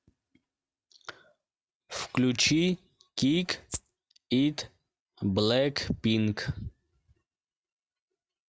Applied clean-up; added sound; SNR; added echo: neural mask model RNNoise.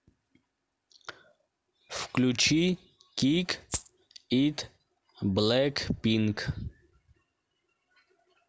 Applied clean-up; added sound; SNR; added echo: none; Rattle (instrument); 7 dB; none.